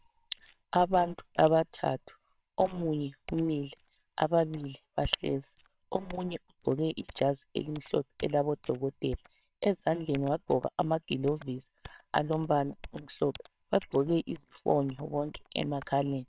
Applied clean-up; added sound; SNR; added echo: neural separator model SepFormer WHAMR!.